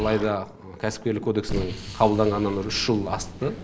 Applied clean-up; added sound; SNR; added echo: none; Explosion; 10 dB; none.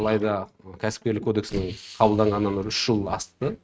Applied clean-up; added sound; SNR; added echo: neural mask model RNNoise.